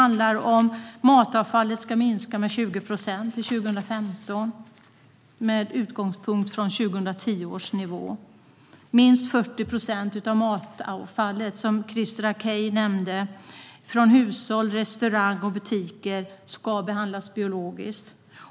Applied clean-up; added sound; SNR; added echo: none; none; none; none.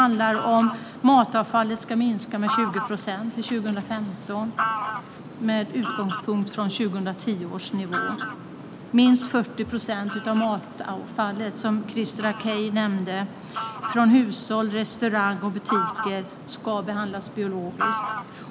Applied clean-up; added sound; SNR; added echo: none; Fowl; 9 dB; none.